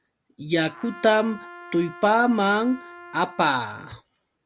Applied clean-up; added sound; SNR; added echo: none; Trumpet; 19 dB; none.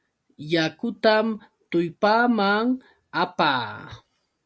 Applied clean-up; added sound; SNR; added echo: none; none; none; none.